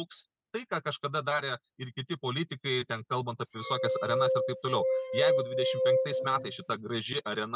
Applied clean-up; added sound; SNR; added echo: none; Glass; -4 dB; none.